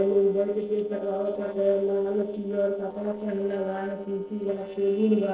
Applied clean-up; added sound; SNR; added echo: neural separator model SepFormer DNS4.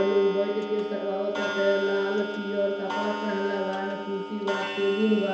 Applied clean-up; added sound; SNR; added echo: none; Clock; 8 dB; reverberation time 0.7 s.